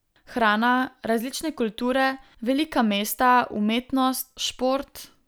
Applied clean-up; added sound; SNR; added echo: none; none; none; none.